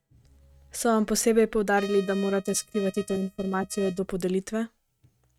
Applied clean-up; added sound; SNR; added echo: neural mask model RNNoise.